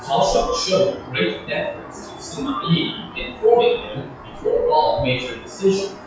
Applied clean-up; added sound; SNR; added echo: classical method WPE with log-MMSE.